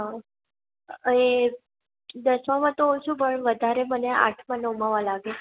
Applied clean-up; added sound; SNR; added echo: none; none; none; none.